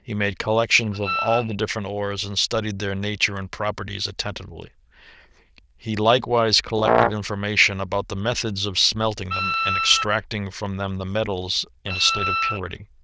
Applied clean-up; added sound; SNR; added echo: neural diffusion model UNIVERSE++.